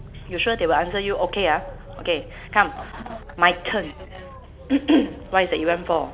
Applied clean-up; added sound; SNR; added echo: none; Boat, Water vehicle; 15 dB; none.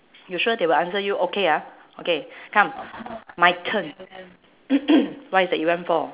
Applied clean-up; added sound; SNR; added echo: none; none; none; none.